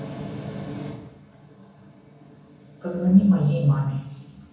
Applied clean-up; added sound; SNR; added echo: none; none; none; reverberation time 0.9 s.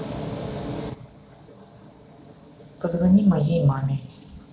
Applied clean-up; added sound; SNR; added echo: none; none; none; none.